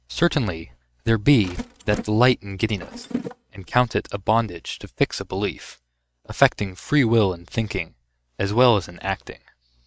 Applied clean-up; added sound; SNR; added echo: neural mask model RNNoise.